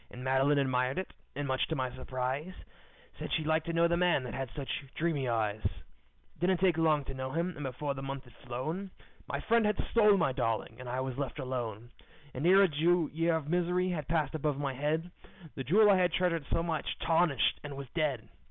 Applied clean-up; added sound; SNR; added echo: none; none; none; none.